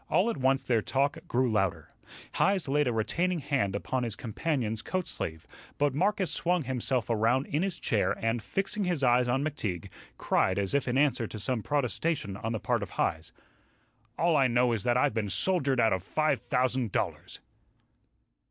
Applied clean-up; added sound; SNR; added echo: none; none; none; none.